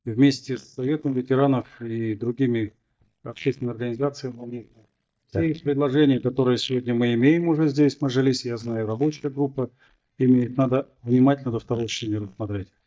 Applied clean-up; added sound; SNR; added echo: neural mask model DeepFilterNet 3.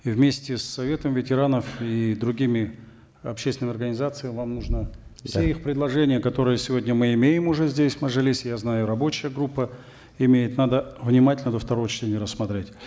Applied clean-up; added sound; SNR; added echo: none; none; none; none.